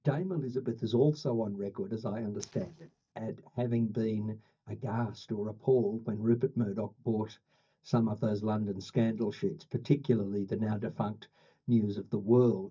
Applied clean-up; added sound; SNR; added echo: neural mask model DeepFilterNet 3.